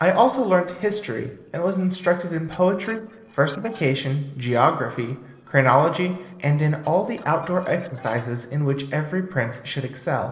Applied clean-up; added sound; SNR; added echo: neural separator model SepFormer DNS4.